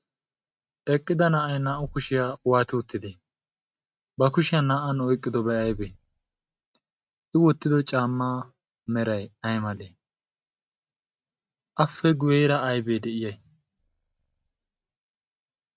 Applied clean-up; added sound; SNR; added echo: neural mask model RNNoise.